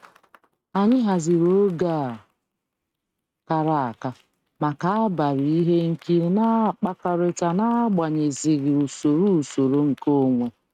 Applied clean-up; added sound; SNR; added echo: neural mask model RNNoise.